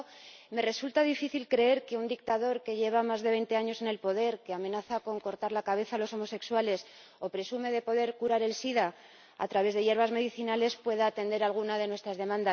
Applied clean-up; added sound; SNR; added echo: none; none; none; none.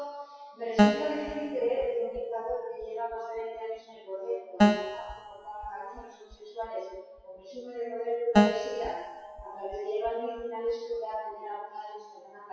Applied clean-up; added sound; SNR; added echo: classical method WPE with log-MMSE.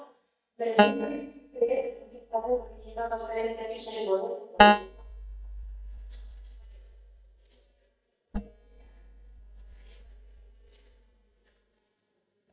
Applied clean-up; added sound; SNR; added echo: neural mask model DeepFilterNet 3.